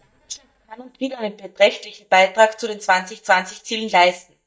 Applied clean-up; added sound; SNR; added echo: neural mask model DeepFilterNet 3.